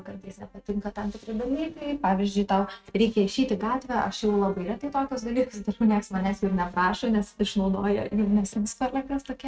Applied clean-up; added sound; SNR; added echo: neural mask model RNNoise.